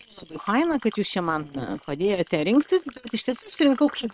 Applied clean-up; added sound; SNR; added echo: neural separator model SepFormer WHAM!.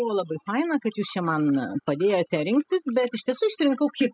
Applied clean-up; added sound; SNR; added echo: classical method spectral subtraction.